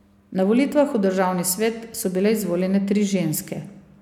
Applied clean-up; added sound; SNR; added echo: none; none; none; none.